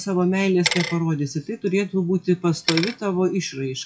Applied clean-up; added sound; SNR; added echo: classical method WPE with log-MMSE.